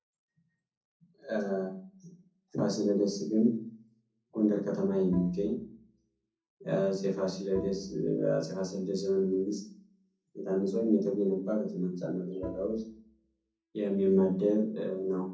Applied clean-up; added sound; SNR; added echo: neural separator model SepFormer DNS4.